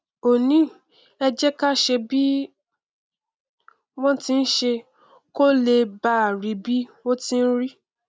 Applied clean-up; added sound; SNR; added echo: none; none; none; none.